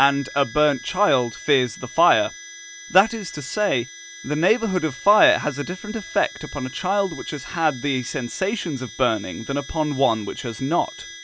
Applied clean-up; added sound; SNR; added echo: none; Harmonica; 17 dB; none.